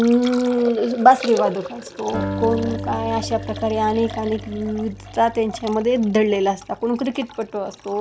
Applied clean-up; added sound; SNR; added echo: none; Liquid + Acoustic guitar; 11 dB; none.